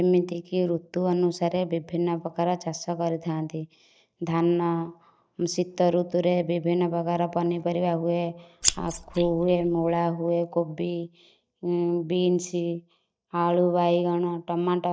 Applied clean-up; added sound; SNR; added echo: neural mask model DeepFilterNet 3.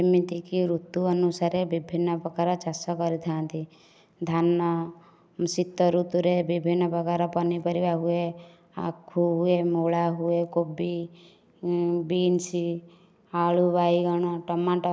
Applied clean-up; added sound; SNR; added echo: none; none; none; none.